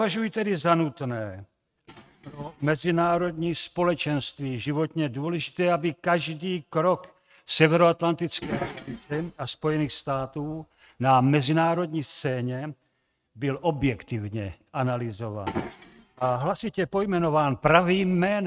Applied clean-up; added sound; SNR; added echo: neural mask model RNNoise.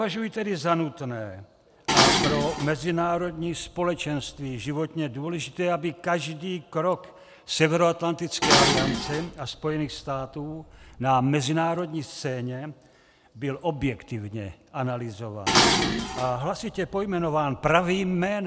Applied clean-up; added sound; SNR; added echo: none; Dishes, pots, and pans; 0 dB; none.